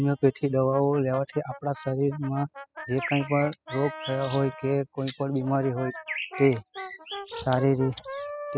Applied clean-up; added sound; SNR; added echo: classical method spectral subtraction.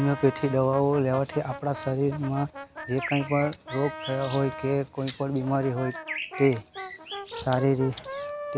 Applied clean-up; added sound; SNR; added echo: none; Brass instrument + Bird; 11 dB; none.